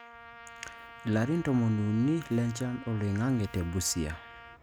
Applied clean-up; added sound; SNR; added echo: none; Trumpet; 18 dB; none.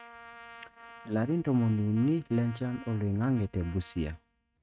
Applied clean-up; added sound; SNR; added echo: neural mask model RNNoise.